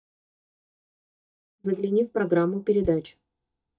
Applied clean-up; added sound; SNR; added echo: neural mask model DeepFilterNet 3.